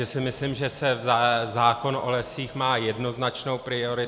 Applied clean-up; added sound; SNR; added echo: none; none; none; none.